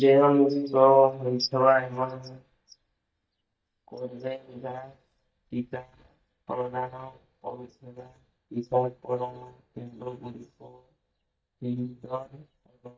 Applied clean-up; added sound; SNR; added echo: neural mask model DeepFilterNet 3.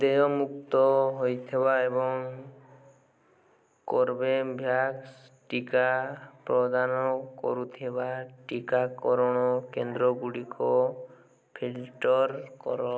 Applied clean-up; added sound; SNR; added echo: none; none; none; none.